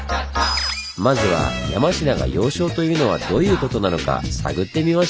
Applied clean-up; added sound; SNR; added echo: none; none; none; none.